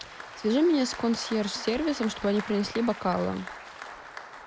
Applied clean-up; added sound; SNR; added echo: none; Applause; 13 dB; none.